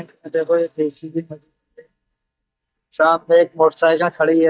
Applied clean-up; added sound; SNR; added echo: neural mask model DeepFilterNet 3.